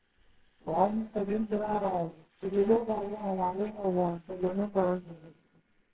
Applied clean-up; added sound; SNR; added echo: neural separator model SepFormer WHAMR!.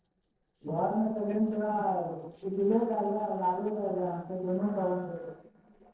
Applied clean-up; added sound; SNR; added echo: neural separator model SepFormer DNS4.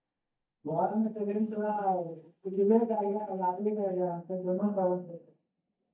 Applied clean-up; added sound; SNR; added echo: neural mask model DeepFilterNet 3.